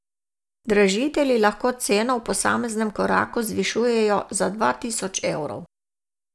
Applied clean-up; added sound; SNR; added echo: none; none; none; none.